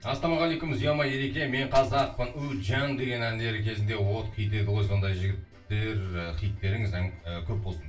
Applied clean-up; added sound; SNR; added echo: none; none; none; reverberation time 0.3 s.